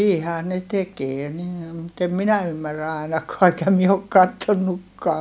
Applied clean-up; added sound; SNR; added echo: none; none; none; none.